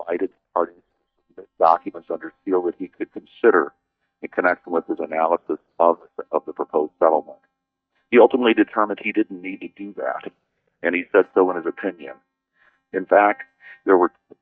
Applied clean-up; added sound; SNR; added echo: neural mask model DeepFilterNet 3.